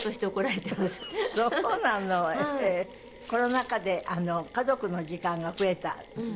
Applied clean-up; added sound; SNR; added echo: none; Packing tape, duct tape / Tearing + Mechanisms; 17 dB; none.